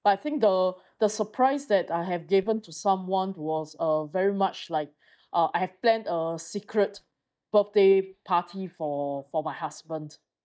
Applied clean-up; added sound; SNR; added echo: neural mask model DeepFilterNet 3.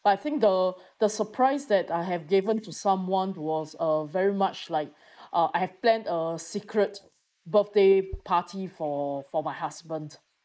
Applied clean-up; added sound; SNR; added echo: neural mask model Resemble Enhance denoiser.